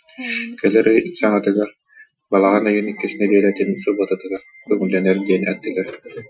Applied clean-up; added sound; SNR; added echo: classical method Wiener filter.